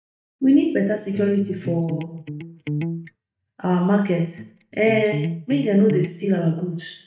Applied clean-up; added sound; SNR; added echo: neural mask model DeepFilterNet 3.